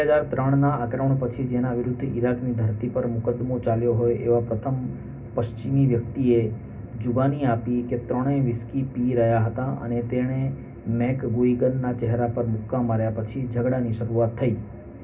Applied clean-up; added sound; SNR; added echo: none; none; none; reverberation time 0.4 s.